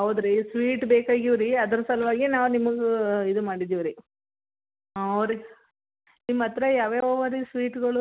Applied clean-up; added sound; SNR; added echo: none; none; none; none.